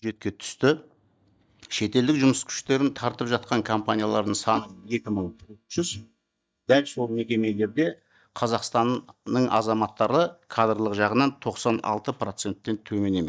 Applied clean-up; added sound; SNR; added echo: neural mask model DeepFilterNet 3.